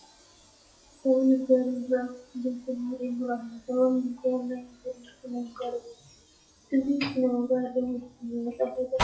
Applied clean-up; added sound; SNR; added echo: classical method WPE with log-MMSE.